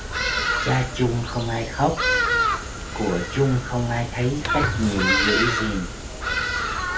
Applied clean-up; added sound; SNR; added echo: none; Bird vocalization, bird call, bird song; -1 dB; reverberation time 0.3 s.